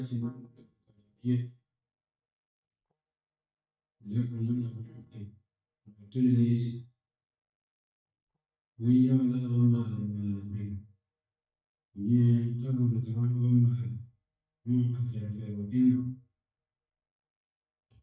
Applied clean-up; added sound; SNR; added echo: neural mask model DeepFilterNet 3.